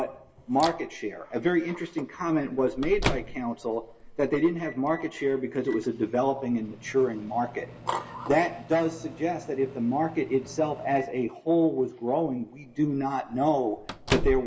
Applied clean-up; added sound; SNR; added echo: none; Microwave oven; 11 dB; reverberation time 0.8 s.